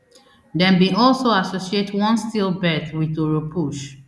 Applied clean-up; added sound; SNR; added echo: none; none; none; none.